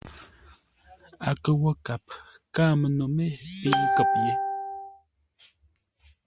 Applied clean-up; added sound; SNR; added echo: none; none; none; none.